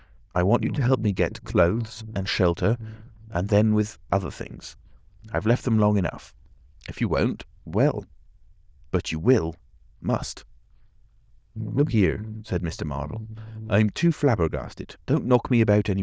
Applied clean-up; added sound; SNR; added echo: neural diffusion model UNIVERSE++.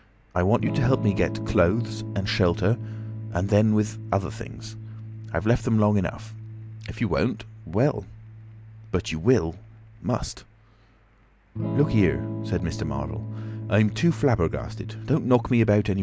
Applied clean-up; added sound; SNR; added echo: none; Electric guitar / Strum; 9 dB; none.